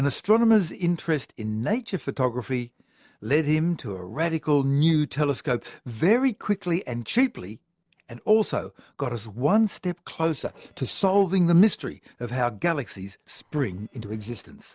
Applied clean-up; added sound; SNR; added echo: neural separator model SepFormer DNS4.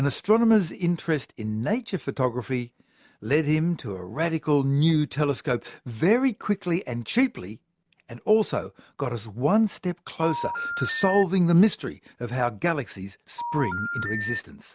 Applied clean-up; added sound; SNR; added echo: none; Telephone; 6 dB; none.